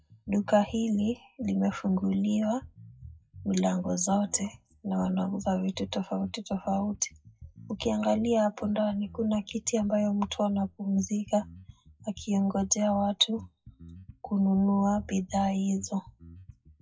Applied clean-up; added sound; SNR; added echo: classical method WPE with log-MMSE.